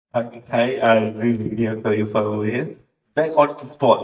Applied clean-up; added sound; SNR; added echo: neural mask model DeepFilterNet 3.